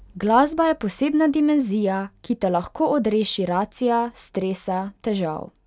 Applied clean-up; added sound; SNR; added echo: none; none; none; none.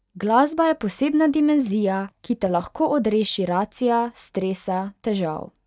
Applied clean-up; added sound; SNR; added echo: neural mask model DeepFilterNet 3.